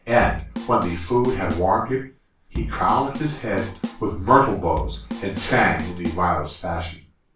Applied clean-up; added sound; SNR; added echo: none; Drum kit; 10 dB; reverberation time 0.3 s.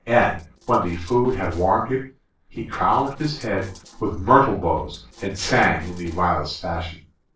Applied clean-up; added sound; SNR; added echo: neural separator model SepFormer DNS4.